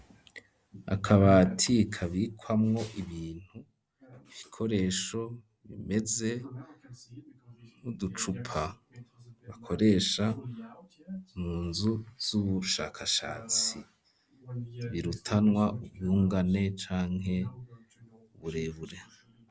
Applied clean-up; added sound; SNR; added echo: none; none; none; none.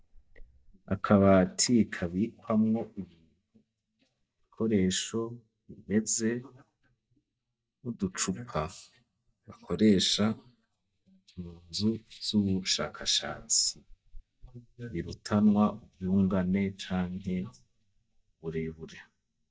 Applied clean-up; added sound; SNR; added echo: neural mask model DeepFilterNet 3.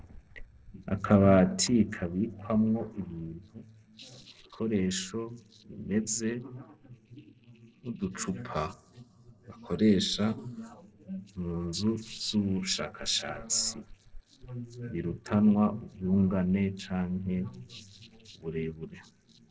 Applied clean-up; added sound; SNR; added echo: neural separator model SepFormer DNS4.